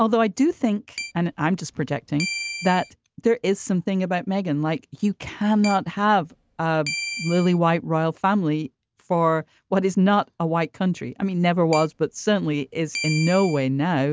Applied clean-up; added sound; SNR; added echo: none; Keyboard (musical); 11 dB; none.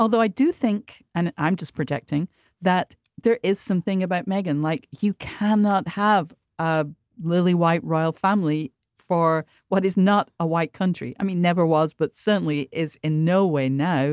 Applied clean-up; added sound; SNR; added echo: none; none; none; none.